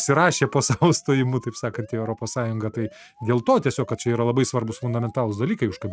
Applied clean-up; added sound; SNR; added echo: neural mask model RNNoise.